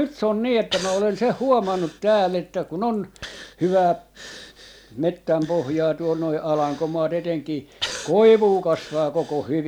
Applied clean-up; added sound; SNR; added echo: none; Breathing; 17 dB; none.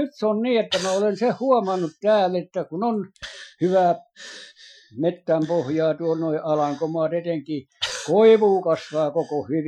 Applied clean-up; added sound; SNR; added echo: classical method Wiener filter.